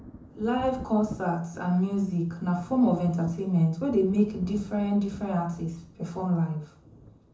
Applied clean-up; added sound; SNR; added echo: none; Thunder; 18 dB; reverberation time 0.6 s.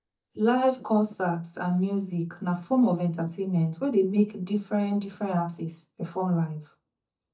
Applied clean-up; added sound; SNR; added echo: neural mask model DeepFilterNet 3.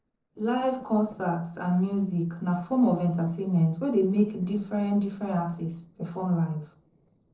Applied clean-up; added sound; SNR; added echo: neural separator model SepFormer DNS4.